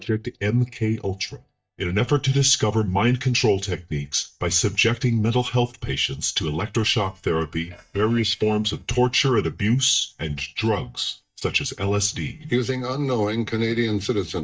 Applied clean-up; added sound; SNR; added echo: neural mask model DeepFilterNet 3.